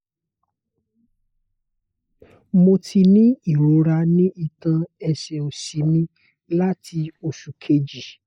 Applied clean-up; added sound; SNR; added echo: neural mask model Resemble Enhance denoiser.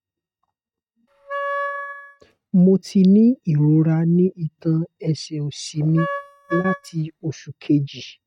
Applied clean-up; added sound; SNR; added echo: neural mask model RNNoise.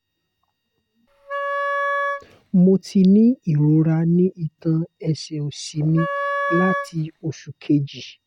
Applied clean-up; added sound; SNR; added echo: none; Wind instrument, woodwind instrument; 4 dB; none.